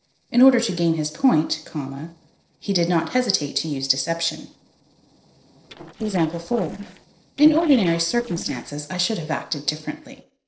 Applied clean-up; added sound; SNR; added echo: neural separator model SepFormer DNS4.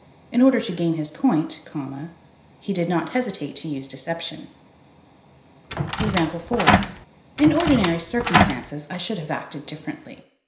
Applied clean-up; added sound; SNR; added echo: none; Door; -2 dB; reverberation time 0.5 s.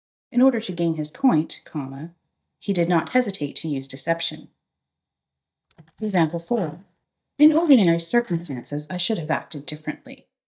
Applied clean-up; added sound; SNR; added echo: neural mask model DeepFilterNet 3.